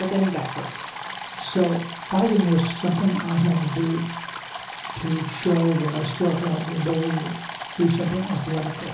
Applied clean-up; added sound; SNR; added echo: none; Stream; 10 dB; reverberation time 0.6 s.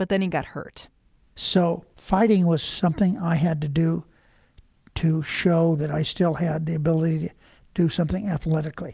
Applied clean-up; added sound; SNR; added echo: none; none; none; none.